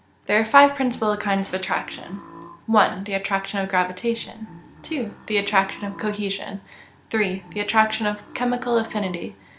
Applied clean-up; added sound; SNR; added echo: none; Burping, eructation; 20 dB; none.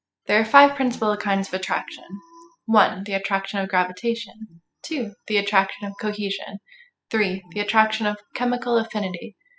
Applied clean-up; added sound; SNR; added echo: classical method spectral subtraction.